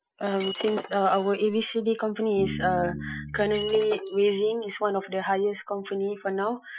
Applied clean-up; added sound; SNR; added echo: classical method Wiener filter.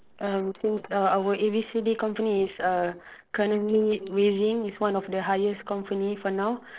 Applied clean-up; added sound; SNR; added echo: neural separator model SepFormer DNS4.